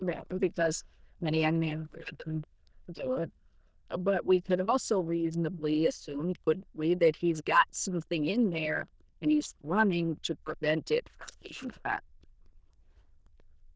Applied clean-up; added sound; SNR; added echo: neural diffusion model UNIVERSE++.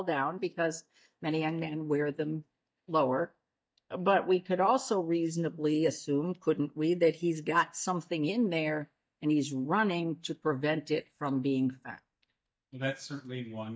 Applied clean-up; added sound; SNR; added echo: neural mask model DeepFilterNet 3.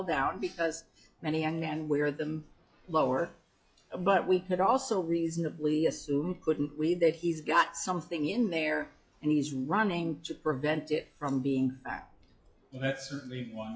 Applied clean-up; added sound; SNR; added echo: classical method log-MMSE.